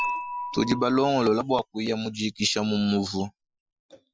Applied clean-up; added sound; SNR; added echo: classical method Wiener filter.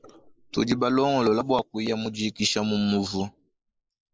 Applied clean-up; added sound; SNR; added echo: neural mask model Resemble Enhance denoiser.